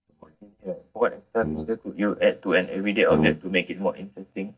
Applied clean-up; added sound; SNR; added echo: neural mask model DeepFilterNet 3.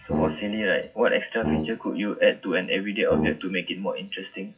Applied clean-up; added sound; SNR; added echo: classical method WPE with log-MMSE.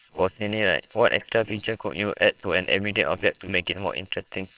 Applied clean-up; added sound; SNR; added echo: neural separator model SepFormer WHAMR!.